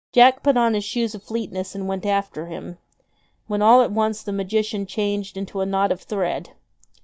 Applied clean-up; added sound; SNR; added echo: neural mask model DeepFilterNet 3.